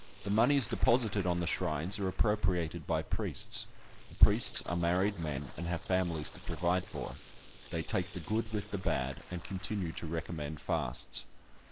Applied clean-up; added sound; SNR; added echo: neural mask model Resemble Enhance denoiser.